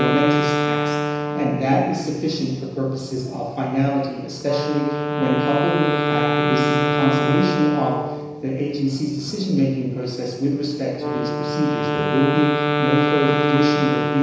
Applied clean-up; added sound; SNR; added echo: none; Wind instrument, woodwind instrument; 0 dB; reverberation time 1.0 s.